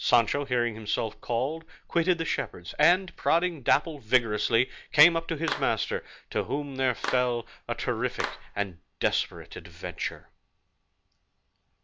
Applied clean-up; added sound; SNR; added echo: none; Clapping; 11 dB; none.